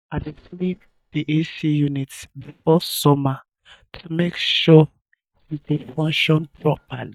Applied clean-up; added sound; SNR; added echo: neural mask model DeepFilterNet 3.